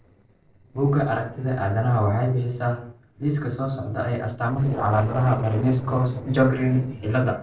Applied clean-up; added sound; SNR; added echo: neural separator model SepFormer DNS4.